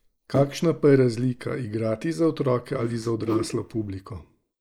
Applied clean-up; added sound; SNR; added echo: neural mask model Resemble Enhance denoiser.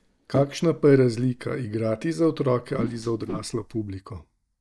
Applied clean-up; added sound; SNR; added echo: neural mask model DeepFilterNet 3.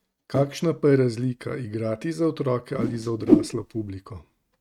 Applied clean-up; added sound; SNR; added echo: neural mask model RNNoise.